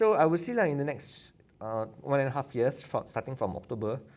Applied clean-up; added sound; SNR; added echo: none; none; none; none.